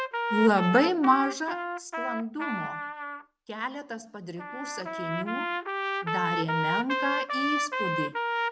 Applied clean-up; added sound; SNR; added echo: none; Trumpet; 2 dB; none.